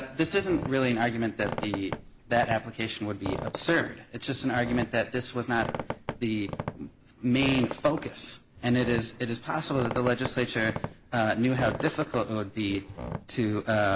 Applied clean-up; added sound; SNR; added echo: none; Squeak; 10 dB; none.